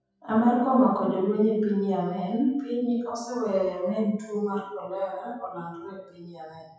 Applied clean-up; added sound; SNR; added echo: classical method WPE with log-MMSE.